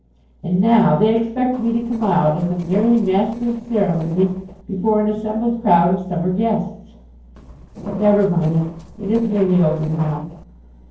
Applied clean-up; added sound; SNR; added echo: neural separator model SepFormer DNS4.